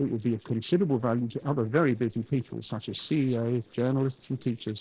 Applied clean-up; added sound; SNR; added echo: neural separator model SepFormer DNS4.